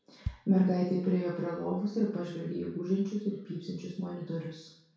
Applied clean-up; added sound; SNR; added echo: none; Bass drum; 15 dB; reverberation time 0.6 s.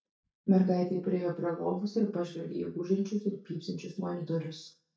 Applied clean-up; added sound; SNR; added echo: neural mask model DeepFilterNet 3.